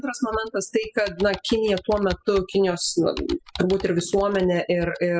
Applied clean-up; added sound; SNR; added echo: classical method spectral subtraction.